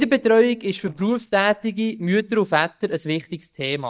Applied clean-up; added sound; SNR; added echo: neural mask model DeepFilterNet 3.